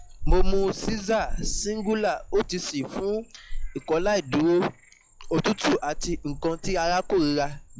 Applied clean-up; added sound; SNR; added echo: classical method log-MMSE.